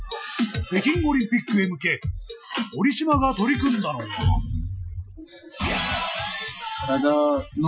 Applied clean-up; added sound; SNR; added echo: classical method Wiener filter.